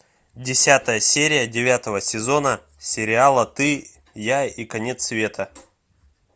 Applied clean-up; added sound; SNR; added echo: none; none; none; none.